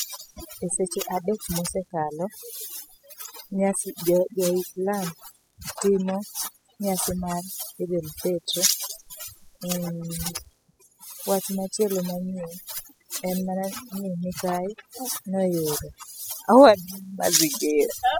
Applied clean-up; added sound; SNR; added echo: classical method spectral subtraction.